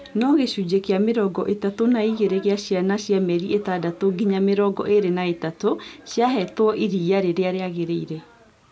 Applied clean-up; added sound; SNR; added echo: none; none; none; none.